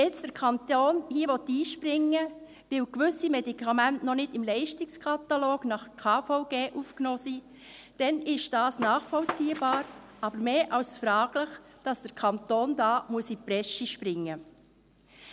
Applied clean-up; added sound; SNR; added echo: none; Gunshot, gunfire; 9 dB; none.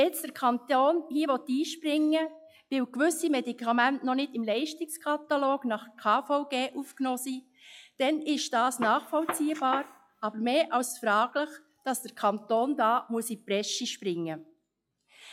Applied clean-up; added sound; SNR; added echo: classical method log-MMSE.